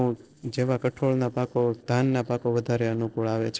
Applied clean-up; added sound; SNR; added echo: neural separator model SepFormer DNS4.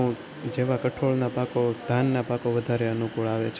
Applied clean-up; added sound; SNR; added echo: none; Domestic sounds, home sounds; 20 dB; none.